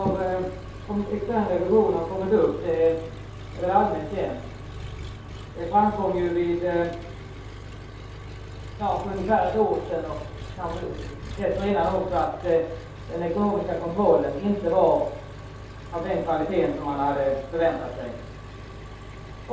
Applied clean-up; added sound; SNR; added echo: none; Engine; 12 dB; reverberation time 0.7 s.